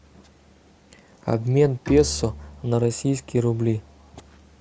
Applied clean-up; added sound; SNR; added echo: none; Bowed string instrument; 16 dB; none.